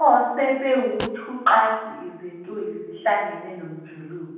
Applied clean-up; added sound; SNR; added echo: none; Fart; 16 dB; reverberation time 1.2 s.